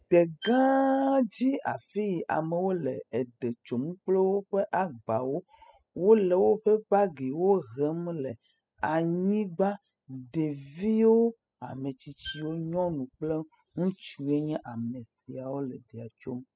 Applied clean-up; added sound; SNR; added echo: classical method spectral subtraction.